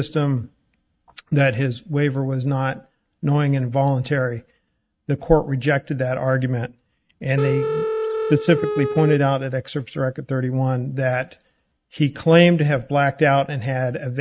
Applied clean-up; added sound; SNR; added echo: neural mask model RNNoise.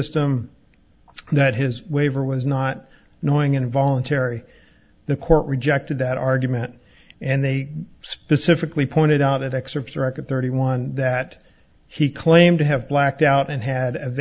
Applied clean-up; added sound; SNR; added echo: none; none; none; none.